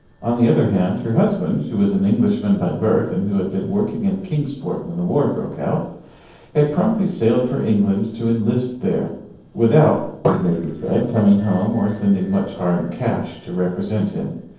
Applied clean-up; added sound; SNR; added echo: neural separator model SepFormer DNS4.